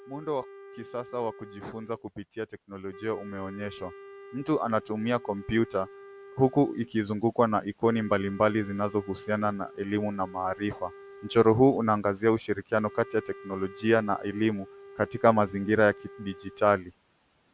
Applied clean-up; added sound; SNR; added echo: none; Wind instrument, woodwind instrument; 20 dB; none.